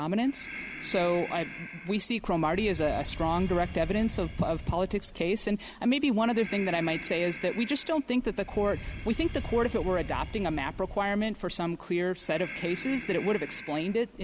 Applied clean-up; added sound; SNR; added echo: none; Breathing; 11 dB; none.